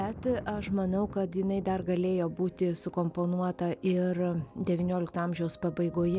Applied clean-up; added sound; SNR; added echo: none; Thunder; 18 dB; none.